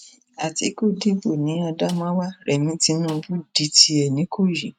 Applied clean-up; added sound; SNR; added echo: neural mask model RNNoise.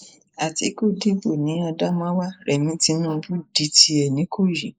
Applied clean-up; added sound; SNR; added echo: neural mask model Resemble Enhance denoiser.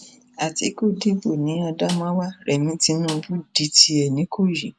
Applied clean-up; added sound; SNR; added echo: none; Snare drum; 18 dB; none.